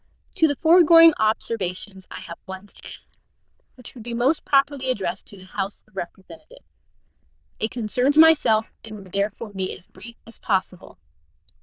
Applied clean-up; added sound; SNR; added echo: neural diffusion model UNIVERSE++.